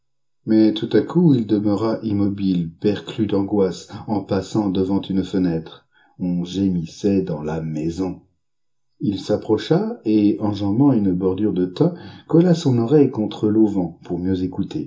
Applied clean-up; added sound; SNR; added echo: none; none; none; reverberation time 0.2 s.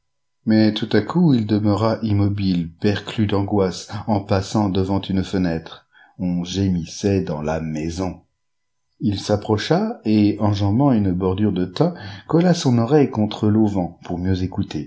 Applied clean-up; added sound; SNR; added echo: none; none; none; none.